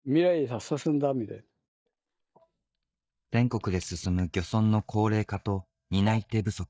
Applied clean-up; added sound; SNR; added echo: neural mask model DeepFilterNet 3.